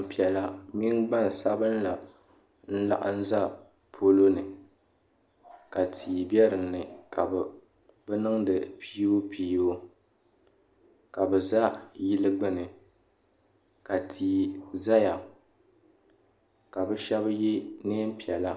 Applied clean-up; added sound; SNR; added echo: none; none; none; none.